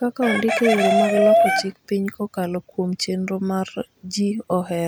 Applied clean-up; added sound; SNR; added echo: none; Chicken, rooster; -2 dB; none.